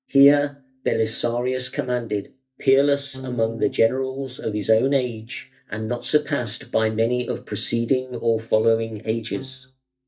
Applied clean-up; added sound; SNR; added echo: neural mask model DeepFilterNet 3.